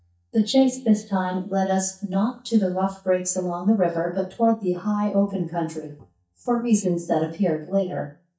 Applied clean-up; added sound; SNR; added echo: neural mask model DeepFilterNet 3.